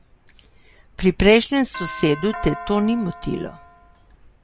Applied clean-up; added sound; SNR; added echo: none; Doorbell; 13 dB; none.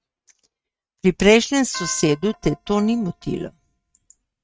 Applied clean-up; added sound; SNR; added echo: neural mask model RNNoise.